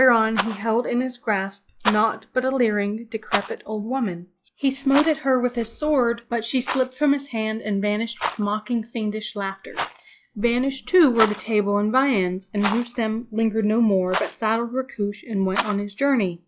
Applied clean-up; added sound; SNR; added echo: classical method log-MMSE.